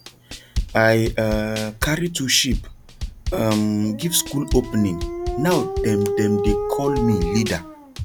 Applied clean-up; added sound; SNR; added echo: none; Dog + Drum / Drum kit; 4 dB; none.